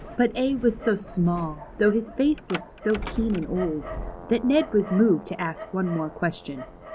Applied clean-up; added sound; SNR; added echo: none; Dog + Thunder / Rain; 13 dB; none.